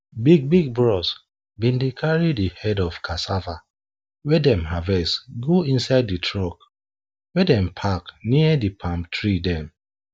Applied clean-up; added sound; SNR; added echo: none; none; none; none.